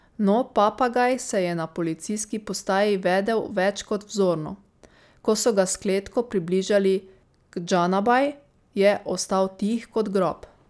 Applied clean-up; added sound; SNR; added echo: none; none; none; none.